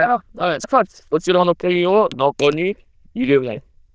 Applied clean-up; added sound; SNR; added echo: neural diffusion model UNIVERSE++.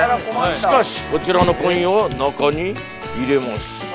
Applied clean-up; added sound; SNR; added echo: none; Raindrop / Drip; 13 dB; none.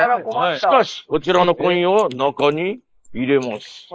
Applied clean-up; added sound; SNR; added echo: neural mask model Resemble Enhance denoiser.